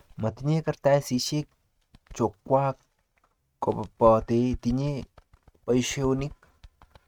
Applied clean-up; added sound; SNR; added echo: neural mask model RNNoise.